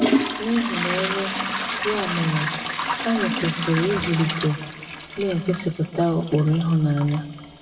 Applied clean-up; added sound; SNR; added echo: none; Trickle, dribble / Toilet flush / Hiss; 4 dB; reverberation time 1.0 s.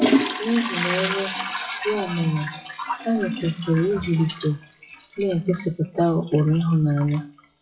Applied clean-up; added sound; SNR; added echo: classical method WPE with log-MMSE.